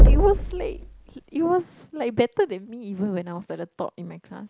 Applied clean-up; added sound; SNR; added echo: none; Knock; -3 dB; none.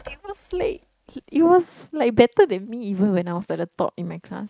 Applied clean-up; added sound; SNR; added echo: neural mask model RNNoise.